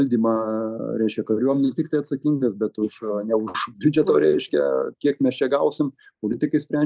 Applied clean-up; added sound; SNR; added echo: neural mask model Resemble Enhance denoiser.